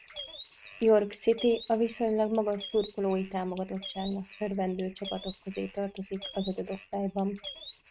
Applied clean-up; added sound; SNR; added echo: neural mask model RNNoise.